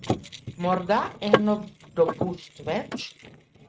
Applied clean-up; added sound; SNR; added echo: neural mask model RNNoise.